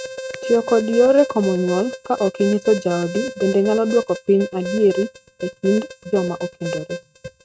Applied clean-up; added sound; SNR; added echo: neural mask model RNNoise.